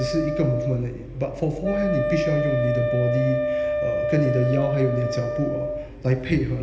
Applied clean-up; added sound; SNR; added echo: none; Wind instrument, woodwind instrument; 2 dB; reverberation time 1.4 s.